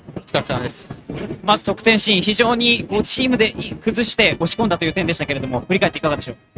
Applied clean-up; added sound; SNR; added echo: neural mask model RNNoise.